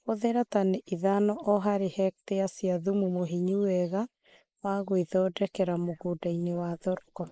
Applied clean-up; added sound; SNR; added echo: neural mask model Resemble Enhance denoiser.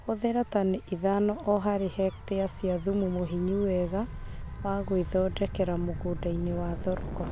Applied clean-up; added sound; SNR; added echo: none; Gull, seagull / Waves, surf / Siren; 9 dB; none.